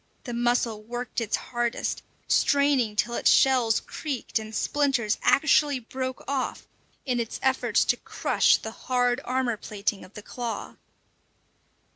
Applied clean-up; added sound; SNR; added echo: none; none; none; none.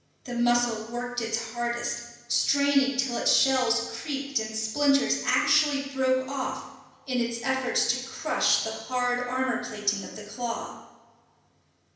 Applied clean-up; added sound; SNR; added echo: none; none; none; reverberation time 0.9 s.